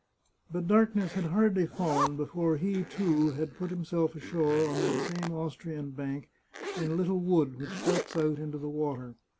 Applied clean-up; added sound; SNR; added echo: none; Zipper (clothing); 9 dB; none.